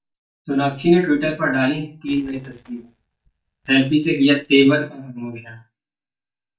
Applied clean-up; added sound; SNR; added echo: neural mask model DeepFilterNet 3.